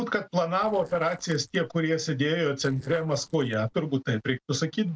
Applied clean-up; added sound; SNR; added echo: neural separator model SepFormer DNS4.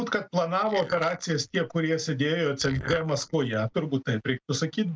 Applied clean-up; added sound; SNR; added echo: neural mask model Resemble Enhance denoiser.